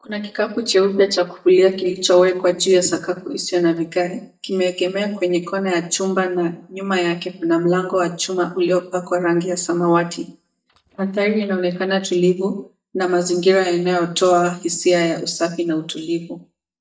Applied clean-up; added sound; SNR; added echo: neural mask model DeepFilterNet 3.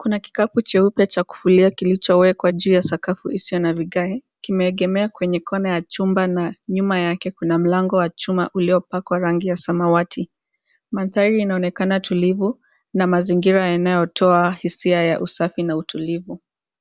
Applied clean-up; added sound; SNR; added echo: none; none; none; none.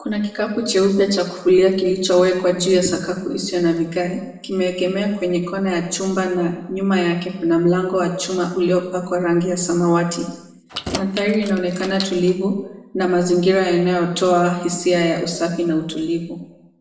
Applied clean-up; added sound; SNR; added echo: none; Keys jangling; 13 dB; reverberation time 0.8 s.